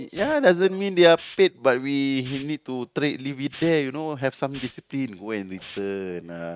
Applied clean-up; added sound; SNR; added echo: neural mask model RNNoise.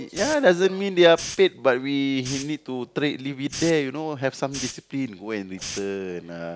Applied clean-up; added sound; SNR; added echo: none; Hiss; 15 dB; none.